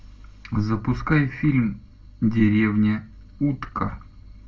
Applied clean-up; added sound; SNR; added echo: none; none; none; reverberation time 0.2 s.